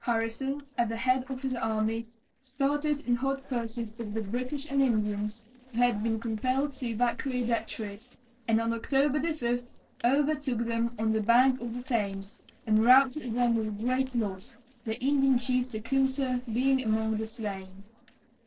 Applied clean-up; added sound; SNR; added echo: neural separator model SepFormer DNS4.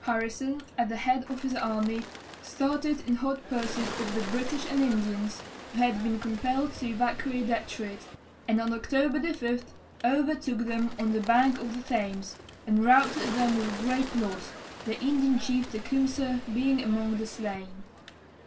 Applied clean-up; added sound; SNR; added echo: none; Bird; 14 dB; reverberation time 0.2 s.